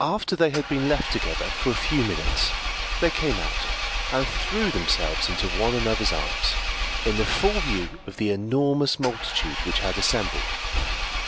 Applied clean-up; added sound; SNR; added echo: none; Engine; 1 dB; none.